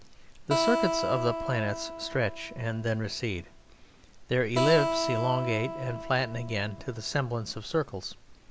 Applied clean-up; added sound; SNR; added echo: none; Acoustic guitar; 4 dB; none.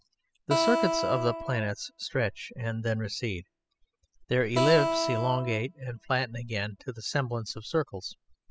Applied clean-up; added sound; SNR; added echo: classical method spectral subtraction.